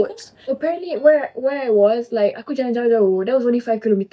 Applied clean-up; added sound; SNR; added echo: neural mask model DeepFilterNet 3.